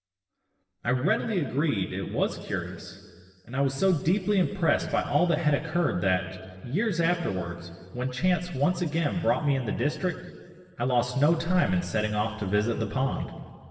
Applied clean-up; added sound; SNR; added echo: none; none; none; reverberation time 1.9 s.